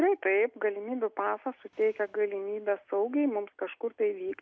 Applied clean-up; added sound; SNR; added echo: none; none; none; none.